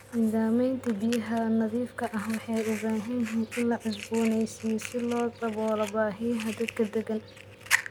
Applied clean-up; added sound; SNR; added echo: none; Fire; 11 dB; none.